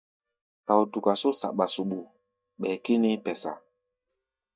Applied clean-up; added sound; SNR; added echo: neural mask model DeepFilterNet 3.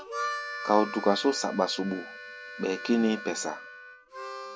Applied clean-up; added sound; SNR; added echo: none; Harmonica; 9 dB; none.